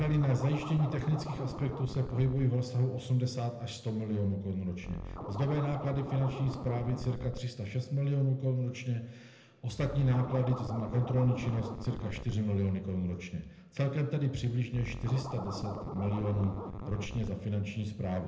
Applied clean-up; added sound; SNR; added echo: none; Scratching (performance technique); 12 dB; reverberation time 0.6 s.